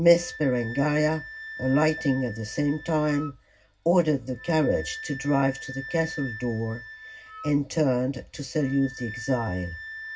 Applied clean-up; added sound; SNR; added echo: none; Wind instrument, woodwind instrument; 14 dB; reverberation time 0.4 s.